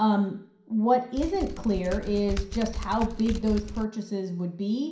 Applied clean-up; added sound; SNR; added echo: none; Typing; 7 dB; reverberation time 0.5 s.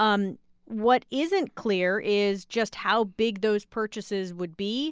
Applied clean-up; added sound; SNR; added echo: none; none; none; none.